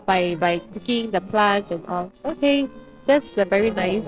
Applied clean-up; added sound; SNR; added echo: neural separator model SepFormer DNS4.